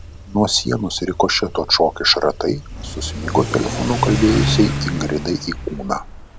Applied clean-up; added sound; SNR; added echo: none; Accelerating, revving, vroom / Car; 6 dB; none.